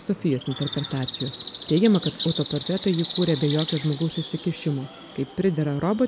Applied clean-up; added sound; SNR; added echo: none; Bird; 2 dB; none.